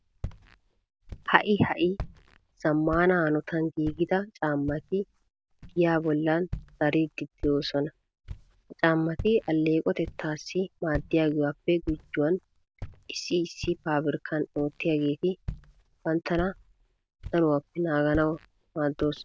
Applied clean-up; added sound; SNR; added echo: none; Walk, footsteps; 16 dB; none.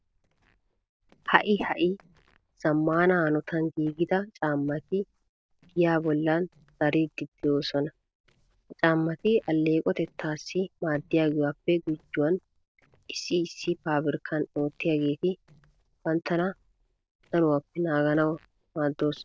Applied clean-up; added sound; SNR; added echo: neural separator model SepFormer DNS4.